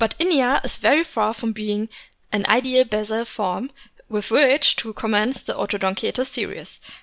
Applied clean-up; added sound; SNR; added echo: none; none; none; none.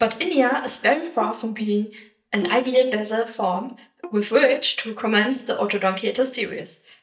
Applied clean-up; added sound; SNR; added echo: neural mask model DeepFilterNet 3.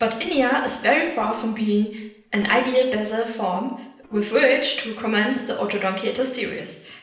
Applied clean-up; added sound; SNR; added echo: neural separator model SepFormer DNS4.